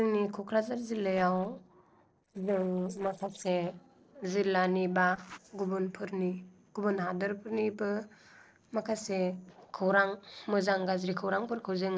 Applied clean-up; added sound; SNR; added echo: neural separator model SepFormer DNS4.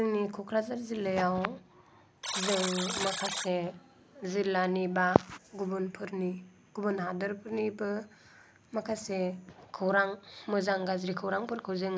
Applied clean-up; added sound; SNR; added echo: none; Alarm; 6 dB; none.